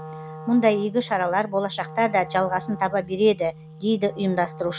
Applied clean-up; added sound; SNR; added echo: none; Wind instrument, woodwind instrument; 16 dB; none.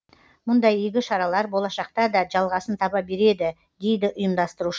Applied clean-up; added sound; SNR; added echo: none; none; none; none.